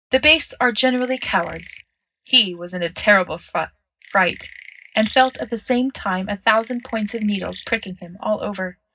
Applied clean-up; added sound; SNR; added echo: neural mask model DeepFilterNet 3.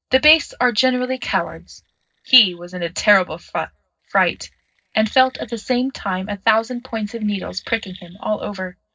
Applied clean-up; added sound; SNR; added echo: neural separator model SepFormer DNS4.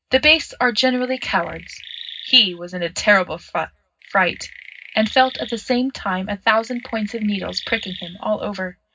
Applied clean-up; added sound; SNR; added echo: none; Chirp, tweet; 16 dB; reverberation time 0.4 s.